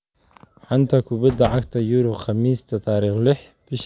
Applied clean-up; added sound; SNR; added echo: none; Slam; 16 dB; none.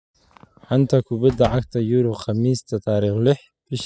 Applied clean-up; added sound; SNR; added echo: classical method spectral subtraction.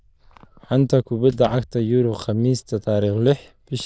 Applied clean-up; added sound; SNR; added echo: neural diffusion model UNIVERSE++.